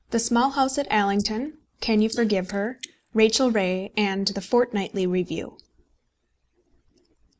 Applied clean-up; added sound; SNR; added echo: neural mask model Resemble Enhance denoiser.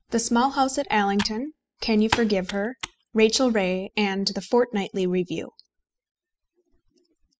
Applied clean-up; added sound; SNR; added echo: classical method spectral subtraction.